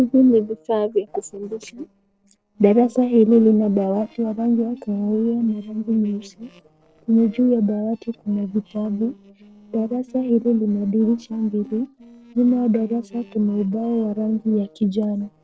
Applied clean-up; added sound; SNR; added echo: neural separator model SepFormer DNS4.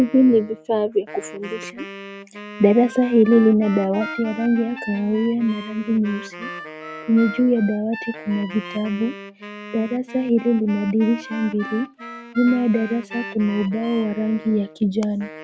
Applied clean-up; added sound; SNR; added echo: none; Wind instrument, woodwind instrument + Harmonica; 14 dB; none.